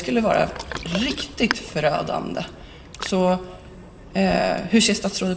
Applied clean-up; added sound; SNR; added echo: none; Ocean; 13 dB; reverberation time 2.6 s.